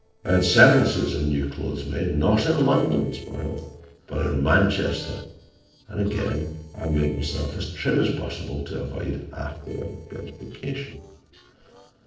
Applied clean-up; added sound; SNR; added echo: neural separator model SepFormer DNS4.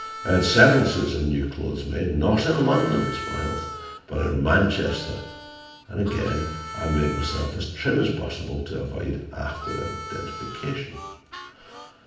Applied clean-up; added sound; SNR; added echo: none; Harmonica; 13 dB; reverberation time 0.8 s.